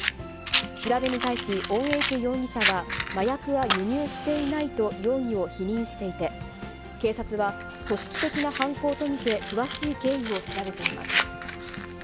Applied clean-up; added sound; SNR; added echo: none; Fire; 4 dB; none.